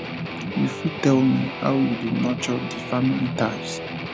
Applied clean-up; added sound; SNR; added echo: none; Guitar; 7 dB; none.